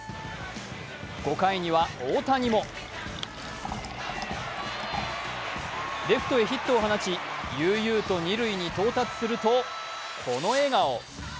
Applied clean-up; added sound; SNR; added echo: none; Fill (with liquid); 17 dB; none.